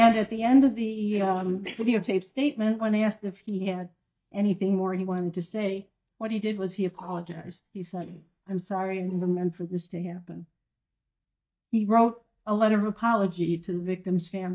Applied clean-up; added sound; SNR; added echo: neural mask model DeepFilterNet 3.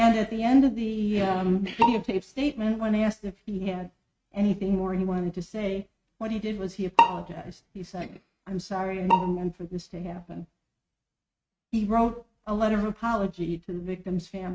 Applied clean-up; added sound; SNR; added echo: neural mask model RNNoise.